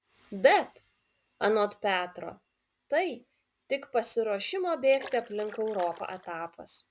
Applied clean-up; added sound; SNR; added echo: none; Splash, splatter; 18 dB; none.